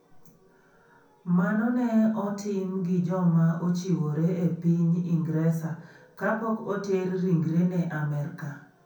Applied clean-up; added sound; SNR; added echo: none; none; none; reverberation time 0.6 s.